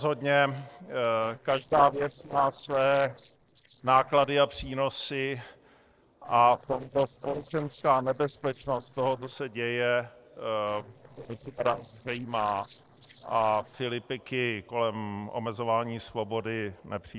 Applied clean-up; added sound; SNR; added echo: neural separator model SepFormer DNS4.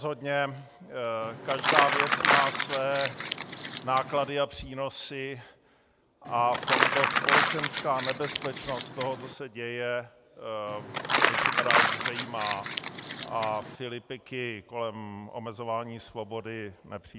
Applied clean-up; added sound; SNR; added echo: none; Crumpling, crinkling; -5 dB; none.